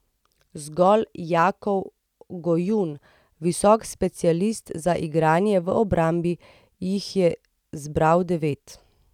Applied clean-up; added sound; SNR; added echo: none; none; none; none.